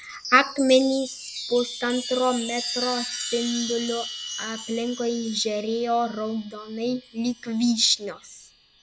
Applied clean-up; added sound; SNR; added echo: none; Chime; 10 dB; none.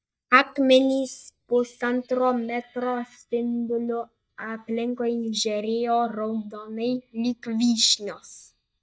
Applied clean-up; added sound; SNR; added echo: neural mask model DeepFilterNet 3.